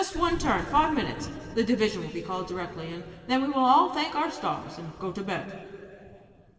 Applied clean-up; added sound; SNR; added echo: none; Thunder; 15 dB; reverberation time 2.5 s.